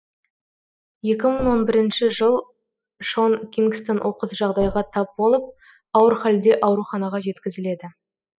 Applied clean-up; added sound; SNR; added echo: classical method spectral subtraction.